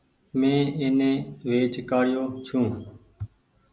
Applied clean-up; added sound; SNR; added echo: none; none; none; none.